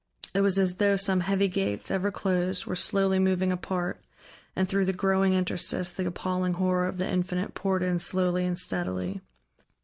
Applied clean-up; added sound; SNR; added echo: none; none; none; none.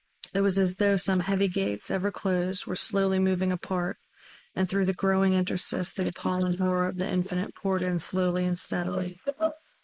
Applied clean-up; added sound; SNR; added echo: neural mask model Resemble Enhance denoiser.